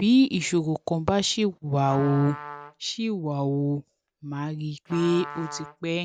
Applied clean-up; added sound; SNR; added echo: none; Trumpet; 17 dB; none.